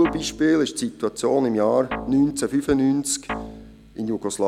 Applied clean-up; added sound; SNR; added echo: none; Guitar; 13 dB; none.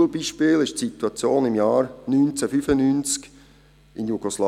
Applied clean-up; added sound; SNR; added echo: none; none; none; none.